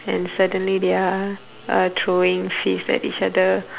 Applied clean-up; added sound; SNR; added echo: none; none; none; none.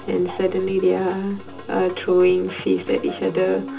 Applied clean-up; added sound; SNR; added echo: none; Musical instrument; 16 dB; reverberation time 0.2 s.